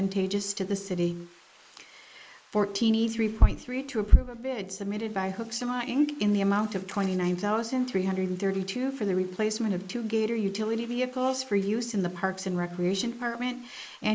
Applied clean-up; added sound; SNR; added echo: neural mask model Resemble Enhance denoiser.